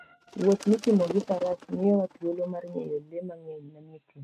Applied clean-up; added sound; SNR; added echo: neural mask model RNNoise.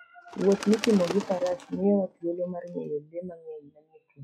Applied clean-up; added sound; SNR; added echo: classical method log-MMSE.